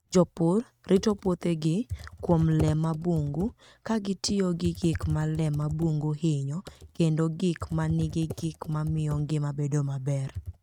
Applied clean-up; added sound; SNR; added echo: neural mask model RNNoise.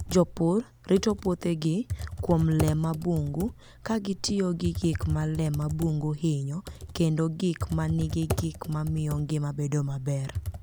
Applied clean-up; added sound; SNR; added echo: none; Computer keyboard; 9 dB; none.